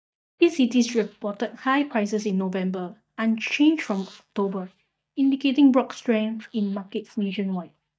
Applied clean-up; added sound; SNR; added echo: neural mask model DeepFilterNet 3.